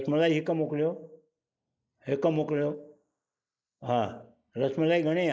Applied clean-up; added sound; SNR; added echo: neural mask model Resemble Enhance denoiser.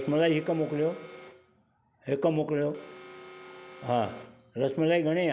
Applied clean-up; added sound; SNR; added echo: none; Alarm; 20 dB; none.